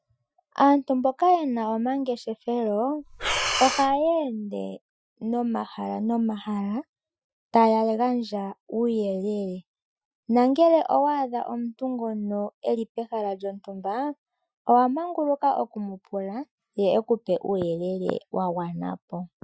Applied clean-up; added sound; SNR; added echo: classical method Wiener filter.